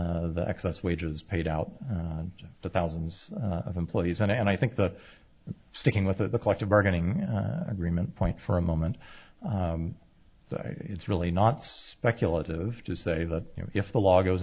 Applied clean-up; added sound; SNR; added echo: none; none; none; none.